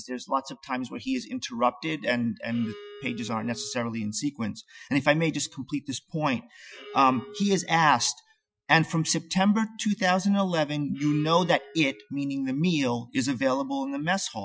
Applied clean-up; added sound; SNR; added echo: classical method Wiener filter.